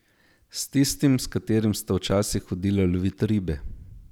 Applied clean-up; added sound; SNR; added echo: none; none; none; none.